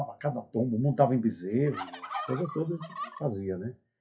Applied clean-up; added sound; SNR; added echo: classical method WPE with log-MMSE.